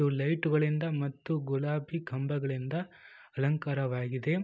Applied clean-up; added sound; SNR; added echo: none; none; none; none.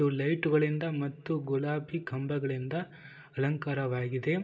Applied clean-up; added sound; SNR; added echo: none; none; none; reverberation time 2.8 s.